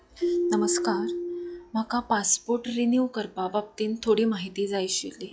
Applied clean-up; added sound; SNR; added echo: classical method log-MMSE.